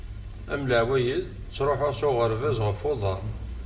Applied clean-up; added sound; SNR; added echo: none; Truck; 14 dB; reverberation time 0.6 s.